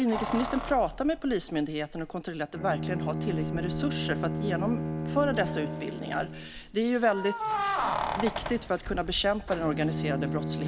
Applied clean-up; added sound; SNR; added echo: none; Bowed string instrument + Keys jangling; 3 dB; none.